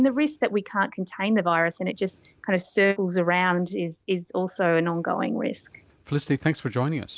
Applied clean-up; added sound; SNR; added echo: none; none; none; none.